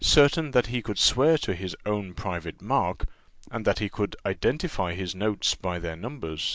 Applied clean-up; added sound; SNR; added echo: none; none; none; none.